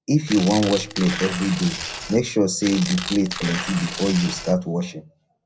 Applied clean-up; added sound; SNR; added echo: none; Tearing; 9 dB; reverberation time 0.4 s.